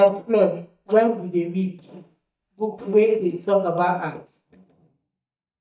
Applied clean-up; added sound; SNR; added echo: neural mask model DeepFilterNet 3.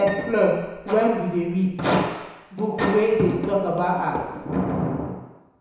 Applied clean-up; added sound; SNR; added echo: none; Piano; 20 dB; reverberation time 1.0 s.